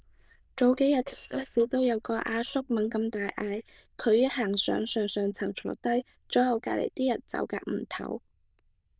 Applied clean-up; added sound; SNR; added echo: neural diffusion model UNIVERSE++.